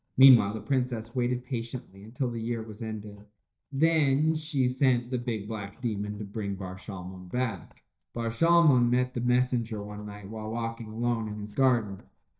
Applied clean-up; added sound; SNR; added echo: neural mask model DeepFilterNet 3.